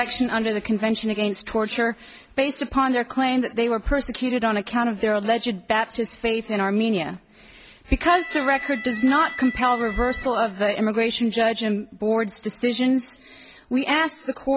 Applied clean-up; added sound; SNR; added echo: none; Electric guitar; 12 dB; none.